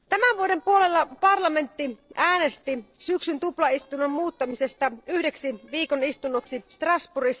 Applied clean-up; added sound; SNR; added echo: neural separator model SepFormer DNS4.